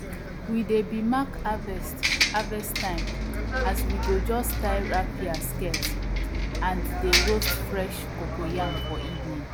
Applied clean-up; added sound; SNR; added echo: none; Bus; -2 dB; none.